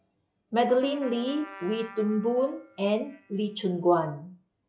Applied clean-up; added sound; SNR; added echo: classical method log-MMSE.